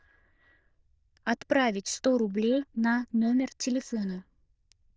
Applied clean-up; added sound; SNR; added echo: neural diffusion model UNIVERSE++.